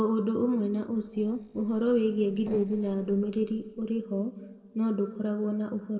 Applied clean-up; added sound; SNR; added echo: neural separator model SepFormer DNS4.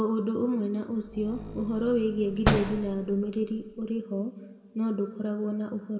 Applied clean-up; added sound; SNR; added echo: none; Slam; 5 dB; reverberation time 1.3 s.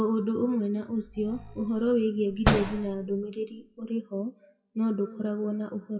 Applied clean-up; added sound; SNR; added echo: classical method WPE with log-MMSE.